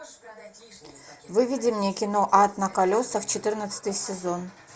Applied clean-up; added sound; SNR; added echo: none; none; none; none.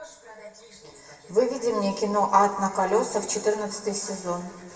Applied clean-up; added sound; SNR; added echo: none; none; none; reverberation time 1.5 s.